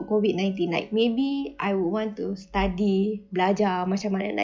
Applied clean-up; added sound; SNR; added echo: classical method log-MMSE.